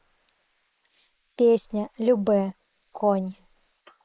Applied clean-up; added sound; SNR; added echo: neural mask model Resemble Enhance denoiser.